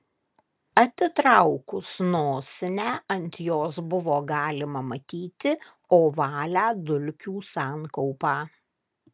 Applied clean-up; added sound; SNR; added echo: none; none; none; none.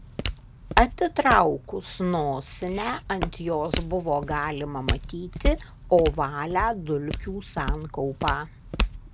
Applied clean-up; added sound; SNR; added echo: none; Walk, footsteps; 5 dB; none.